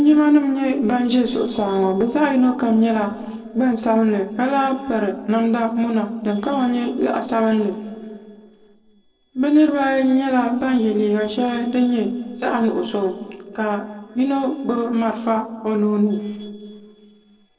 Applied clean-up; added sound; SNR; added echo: neural separator model SepFormer DNS4.